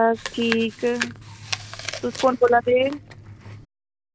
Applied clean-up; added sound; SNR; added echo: none; Chewing, mastication; 11 dB; none.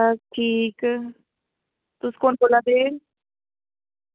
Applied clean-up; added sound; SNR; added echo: none; none; none; none.